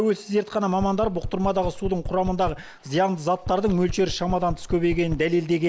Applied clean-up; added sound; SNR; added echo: none; Knock; 10 dB; none.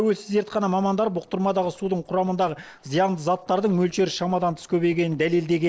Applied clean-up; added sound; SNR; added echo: neural separator model SepFormer DNS4.